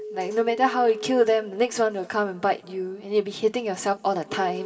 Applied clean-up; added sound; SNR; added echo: none; Telephone; 15 dB; reverberation time 1.9 s.